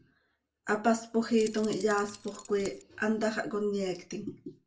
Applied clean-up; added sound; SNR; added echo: none; Keys jangling; 17 dB; reverberation time 0.2 s.